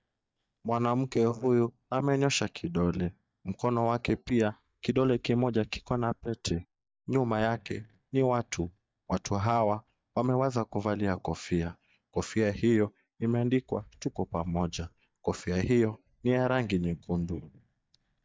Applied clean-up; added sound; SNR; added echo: neural mask model DeepFilterNet 3.